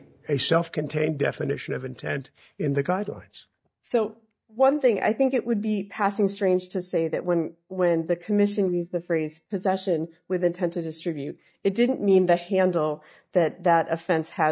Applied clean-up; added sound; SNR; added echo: neural mask model DeepFilterNet 3.